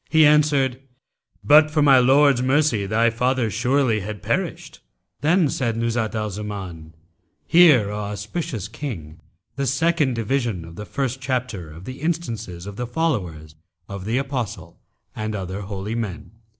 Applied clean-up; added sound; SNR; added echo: none; none; none; none.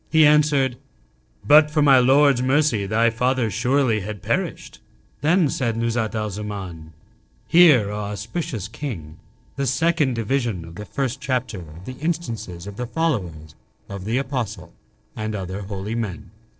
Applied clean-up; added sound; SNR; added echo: neural separator model SepFormer DNS4.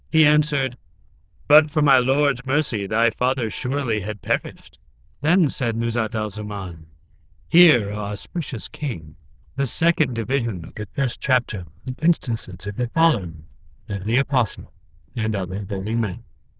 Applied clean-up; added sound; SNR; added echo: neural diffusion model UNIVERSE++.